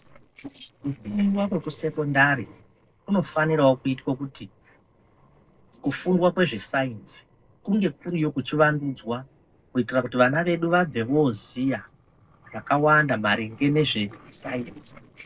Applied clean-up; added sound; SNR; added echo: neural separator model SepFormer DNS4.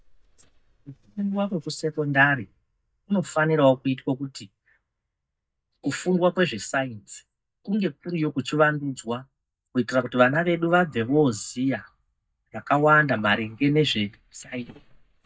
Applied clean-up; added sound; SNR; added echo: neural mask model DeepFilterNet 3.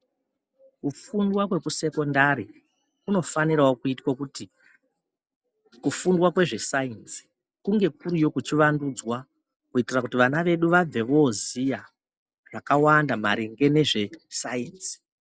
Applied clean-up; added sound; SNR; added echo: none; none; none; none.